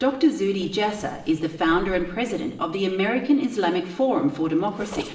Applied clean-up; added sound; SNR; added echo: none; Zipper (clothing); 19 dB; reverberation time 0.9 s.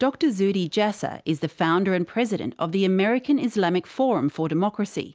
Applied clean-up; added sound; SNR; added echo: none; none; none; none.